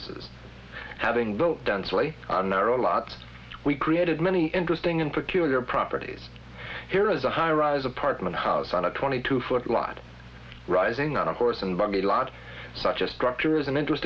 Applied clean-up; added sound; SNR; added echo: none; none; none; none.